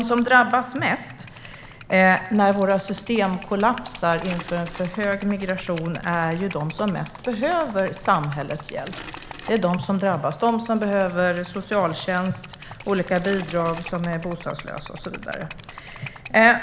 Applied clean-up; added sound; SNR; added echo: none; Coin (dropping) + Liquid; 16 dB; none.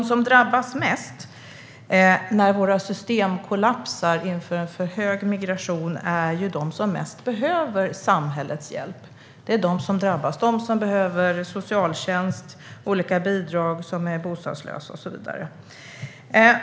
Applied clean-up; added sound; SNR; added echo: none; none; none; none.